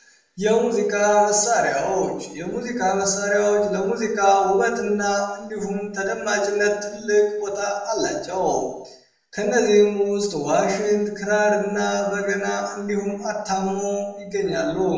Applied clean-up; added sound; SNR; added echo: none; none; none; reverberation time 0.8 s.